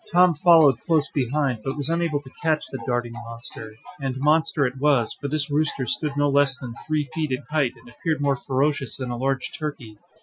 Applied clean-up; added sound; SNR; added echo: classical method Wiener filter.